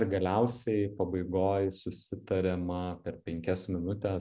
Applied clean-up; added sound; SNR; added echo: none; none; none; none.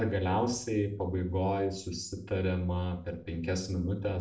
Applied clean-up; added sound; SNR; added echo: none; none; none; reverberation time 0.3 s.